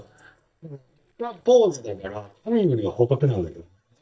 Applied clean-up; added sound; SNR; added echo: neural mask model DeepFilterNet 3.